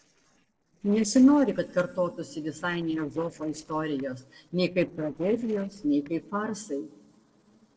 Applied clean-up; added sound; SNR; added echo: neural separator model SepFormer DNS4.